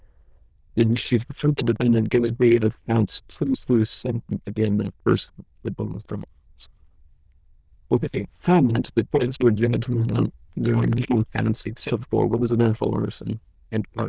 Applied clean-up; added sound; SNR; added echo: neural diffusion model UNIVERSE++.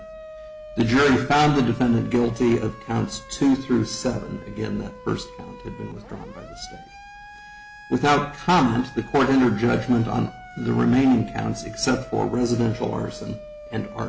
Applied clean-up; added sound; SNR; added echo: none; Siren; 18 dB; none.